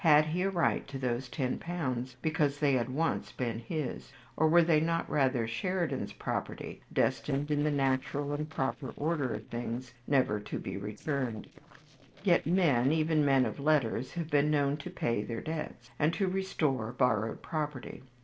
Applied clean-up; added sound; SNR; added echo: neural separator model SepFormer DNS4.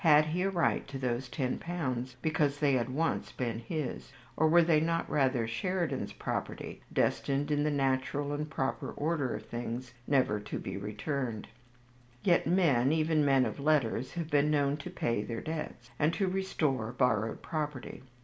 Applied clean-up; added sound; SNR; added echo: none; none; none; none.